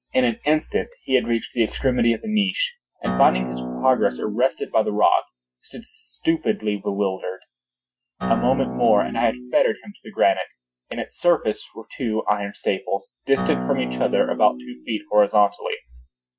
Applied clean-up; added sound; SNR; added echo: classical method Wiener filter.